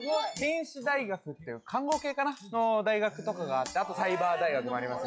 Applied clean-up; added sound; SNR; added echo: classical method log-MMSE.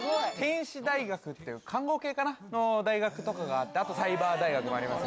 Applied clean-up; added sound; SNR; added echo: none; none; none; none.